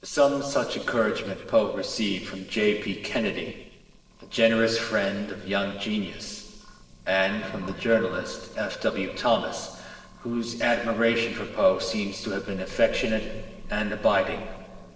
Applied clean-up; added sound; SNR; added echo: neural separator model SepFormer DNS4.